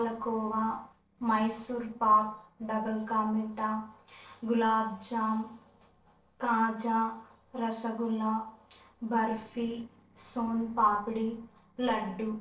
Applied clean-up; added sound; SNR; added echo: neural separator model SepFormer DNS4.